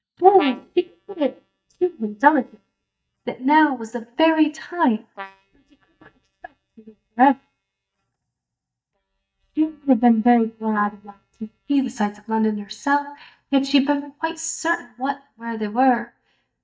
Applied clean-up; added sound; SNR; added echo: neural mask model DeepFilterNet 3.